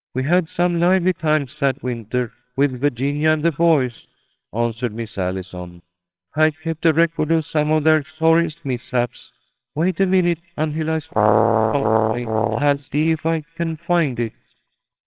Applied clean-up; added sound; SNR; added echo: neural separator model SepFormer WHAMR!.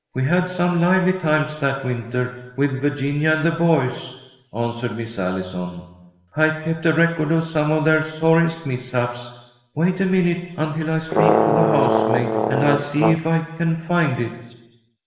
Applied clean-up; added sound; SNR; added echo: none; Brass instrument; -1 dB; reverberation time 1.1 s.